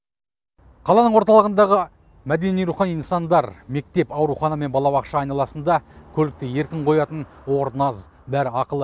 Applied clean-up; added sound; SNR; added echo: none; none; none; none.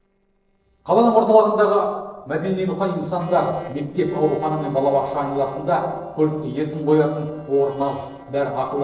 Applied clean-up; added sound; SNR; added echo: neural separator model SepFormer DNS4.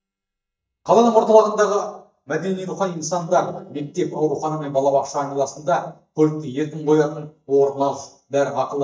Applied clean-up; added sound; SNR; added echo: neural mask model DeepFilterNet 3.